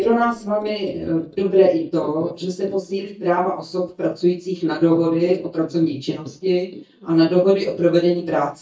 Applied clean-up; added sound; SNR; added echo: neural mask model DeepFilterNet 3.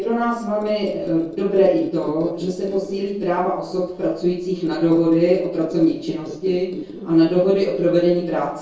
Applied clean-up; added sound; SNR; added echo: neural separator model SepFormer DNS4.